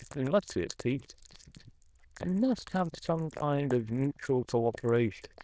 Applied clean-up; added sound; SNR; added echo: neural diffusion model UNIVERSE++.